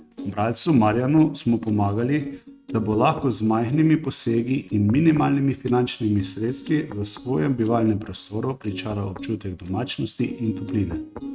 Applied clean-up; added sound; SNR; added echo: neural mask model RNNoise.